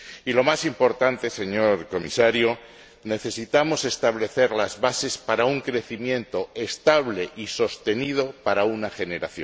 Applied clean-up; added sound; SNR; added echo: none; none; none; none.